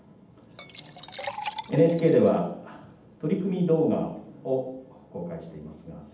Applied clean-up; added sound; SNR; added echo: none; Liquid; 14 dB; reverberation time 0.8 s.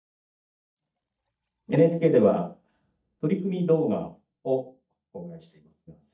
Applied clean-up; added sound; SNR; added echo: neural mask model DeepFilterNet 3.